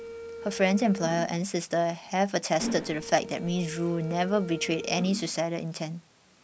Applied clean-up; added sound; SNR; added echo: none; Mechanisms; 12 dB; none.